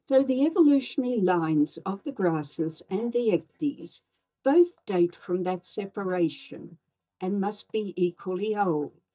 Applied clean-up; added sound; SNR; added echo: neural mask model DeepFilterNet 3.